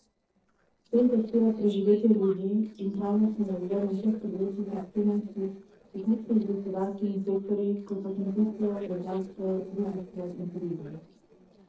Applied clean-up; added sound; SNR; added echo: neural separator model SepFormer DNS4.